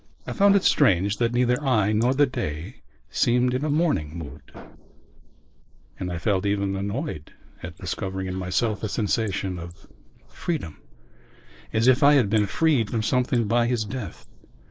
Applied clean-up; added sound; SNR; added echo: neural mask model Resemble Enhance denoiser.